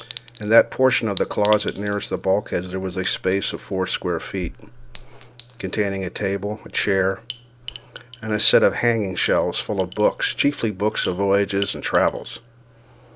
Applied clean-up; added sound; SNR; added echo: none; Chink, clink; 10 dB; none.